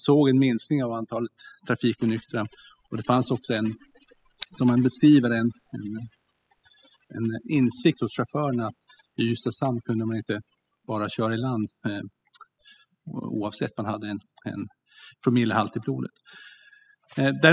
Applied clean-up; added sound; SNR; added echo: classical method spectral subtraction.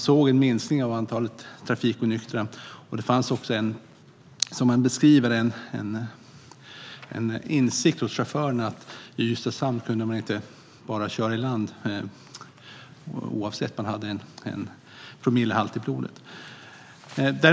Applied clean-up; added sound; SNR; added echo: none; none; none; none.